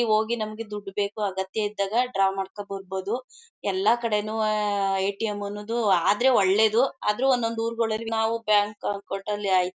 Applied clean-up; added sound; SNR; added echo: none; none; none; none.